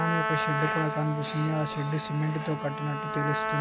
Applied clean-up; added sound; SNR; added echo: none; Trumpet; 2 dB; none.